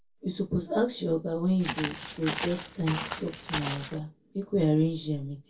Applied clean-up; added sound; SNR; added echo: none; Walk, footsteps; 7 dB; reverberation time 0.2 s.